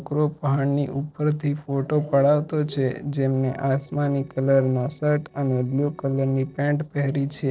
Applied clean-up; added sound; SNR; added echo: neural separator model SepFormer DNS4.